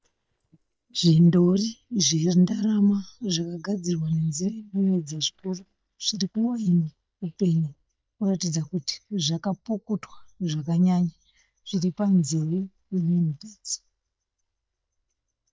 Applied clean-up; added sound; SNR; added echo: neural mask model DeepFilterNet 3.